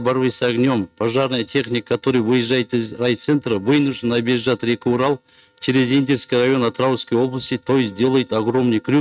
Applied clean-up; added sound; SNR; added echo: neural mask model RNNoise.